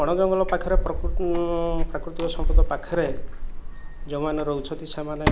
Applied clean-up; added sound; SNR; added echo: none; Keys jangling; -2 dB; none.